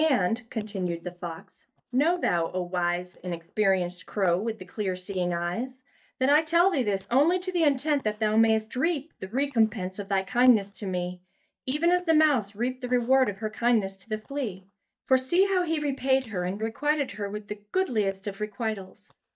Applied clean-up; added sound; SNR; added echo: neural mask model DeepFilterNet 3.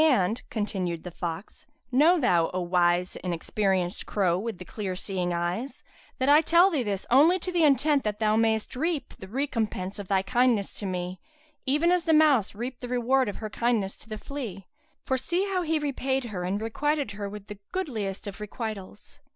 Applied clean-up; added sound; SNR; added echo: none; none; none; none.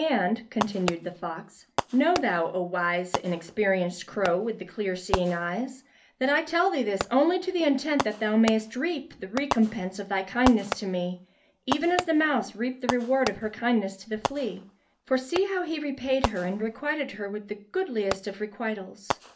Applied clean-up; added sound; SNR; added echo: none; Fireworks; 9 dB; reverberation time 0.3 s.